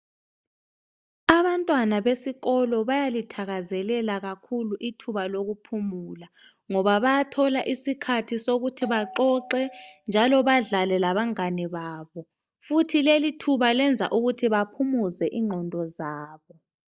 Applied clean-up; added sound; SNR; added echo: neural mask model DeepFilterNet 3.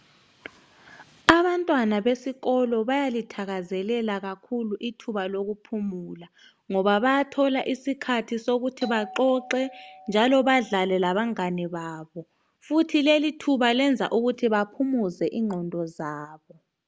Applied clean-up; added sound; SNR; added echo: none; Doorbell; 19 dB; none.